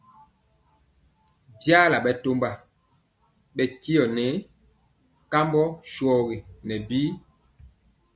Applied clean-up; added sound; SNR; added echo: none; none; none; none.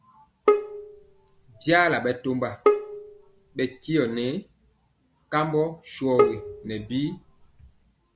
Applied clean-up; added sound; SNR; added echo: none; Bowed string instrument; 0 dB; none.